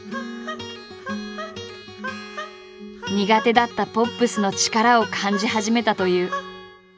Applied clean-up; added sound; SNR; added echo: none; none; none; none.